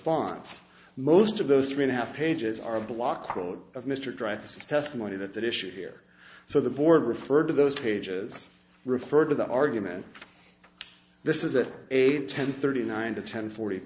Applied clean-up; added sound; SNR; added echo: none; none; none; none.